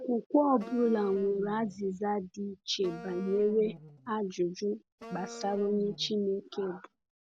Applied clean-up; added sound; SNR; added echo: none; Wind instrument, woodwind instrument; 16 dB; none.